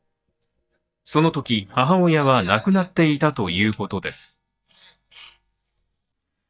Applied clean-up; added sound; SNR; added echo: neural mask model DeepFilterNet 3.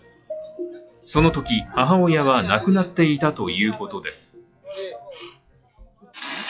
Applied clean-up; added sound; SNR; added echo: classical method WPE with log-MMSE.